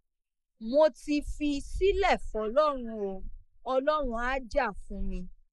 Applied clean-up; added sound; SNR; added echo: neural mask model Resemble Enhance denoiser.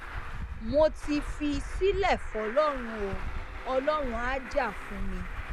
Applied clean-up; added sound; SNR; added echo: none; Traffic noise, roadway noise; 5 dB; none.